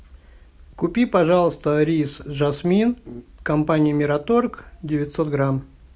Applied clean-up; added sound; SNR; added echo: none; none; none; none.